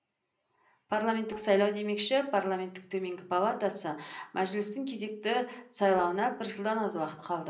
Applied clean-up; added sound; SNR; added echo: none; Dishes, pots, and pans; 18 dB; reverberation time 0.5 s.